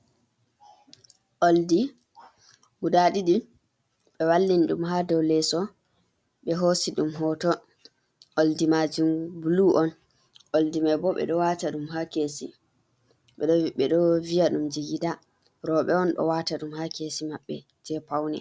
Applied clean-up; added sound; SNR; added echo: none; none; none; none.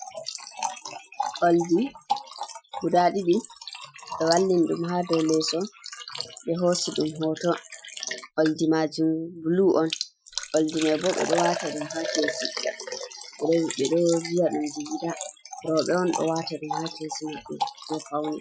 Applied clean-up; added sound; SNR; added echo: classical method Wiener filter.